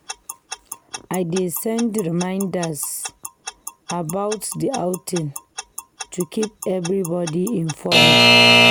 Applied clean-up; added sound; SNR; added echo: none; Alarm / Clock; -4 dB; none.